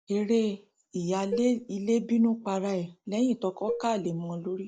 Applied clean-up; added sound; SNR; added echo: neural mask model DeepFilterNet 3.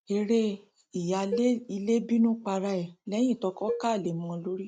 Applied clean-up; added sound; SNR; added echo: neural mask model RNNoise.